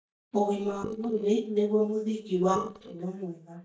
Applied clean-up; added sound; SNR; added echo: neural mask model DeepFilterNet 3.